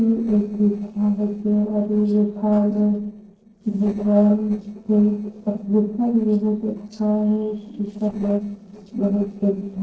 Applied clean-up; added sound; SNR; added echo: neural separator model SepFormer DNS4.